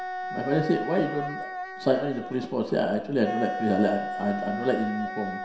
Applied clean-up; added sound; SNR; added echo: none; Wind instrument, woodwind instrument; 7 dB; reverberation time 0.7 s.